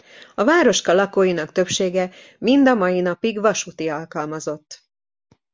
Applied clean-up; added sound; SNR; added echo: none; none; none; none.